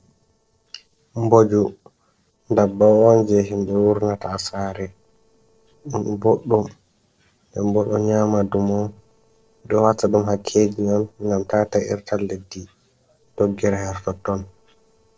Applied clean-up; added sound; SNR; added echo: neural separator model SepFormer DNS4.